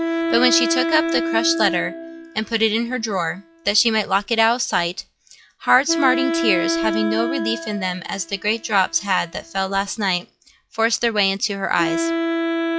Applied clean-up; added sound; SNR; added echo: classical method log-MMSE.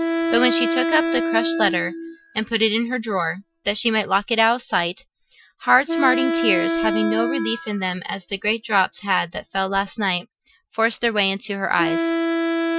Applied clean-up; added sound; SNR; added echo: classical method Wiener filter.